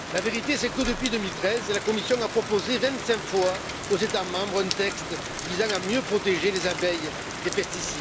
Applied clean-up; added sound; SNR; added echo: none; Rain; 6 dB; none.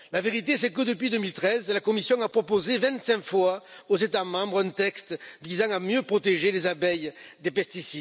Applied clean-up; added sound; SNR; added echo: none; none; none; none.